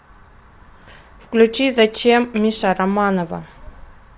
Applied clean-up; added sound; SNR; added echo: none; none; none; none.